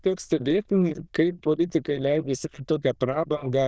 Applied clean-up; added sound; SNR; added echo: neural diffusion model UNIVERSE++.